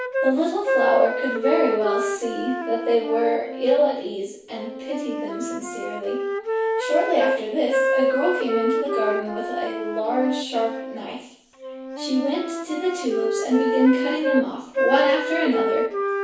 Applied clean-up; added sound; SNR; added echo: none; Wind instrument, woodwind instrument; 1 dB; reverberation time 0.7 s.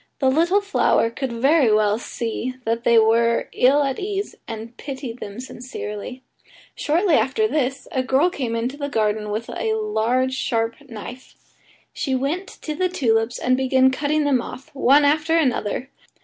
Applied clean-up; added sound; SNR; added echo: none; none; none; none.